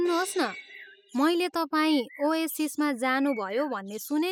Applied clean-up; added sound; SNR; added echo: classical method spectral subtraction.